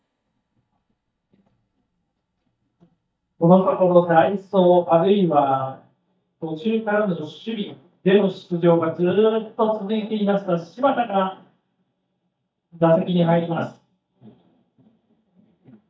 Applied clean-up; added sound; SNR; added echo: neural mask model DeepFilterNet 3.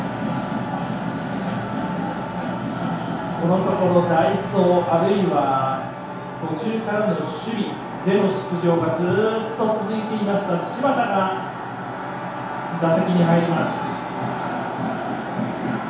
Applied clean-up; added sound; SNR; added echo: none; Brass instrument; 18 dB; reverberation time 0.8 s.